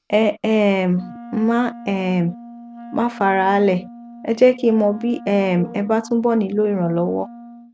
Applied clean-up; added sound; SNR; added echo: none; Wind instrument, woodwind instrument; 18 dB; none.